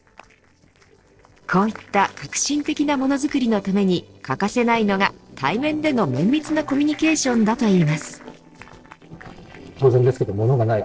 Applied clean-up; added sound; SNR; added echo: neural separator model SepFormer DNS4.